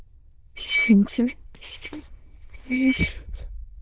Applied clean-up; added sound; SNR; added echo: neural diffusion model UNIVERSE++.